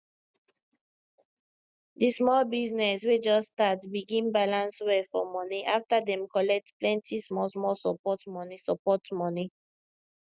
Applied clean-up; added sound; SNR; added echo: none; none; none; none.